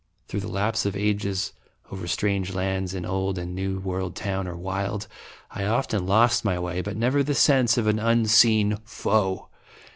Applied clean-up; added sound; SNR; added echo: none; none; none; none.